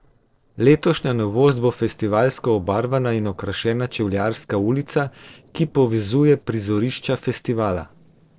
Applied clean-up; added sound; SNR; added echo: neural separator model SepFormer DNS4.